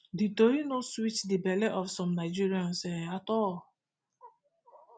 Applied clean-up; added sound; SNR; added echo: none; none; none; none.